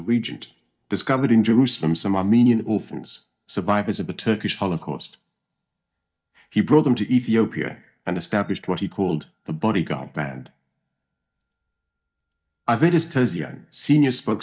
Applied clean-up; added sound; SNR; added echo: neural mask model DeepFilterNet 3.